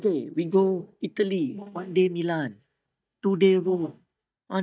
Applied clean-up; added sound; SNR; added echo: neural mask model DeepFilterNet 3.